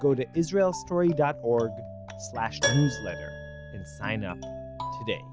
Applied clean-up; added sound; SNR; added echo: none; Keyboard (musical); 11 dB; none.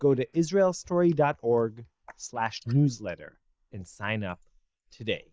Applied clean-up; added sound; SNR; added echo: neural mask model Resemble Enhance denoiser.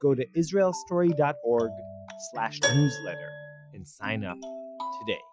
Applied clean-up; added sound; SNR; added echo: classical method Wiener filter.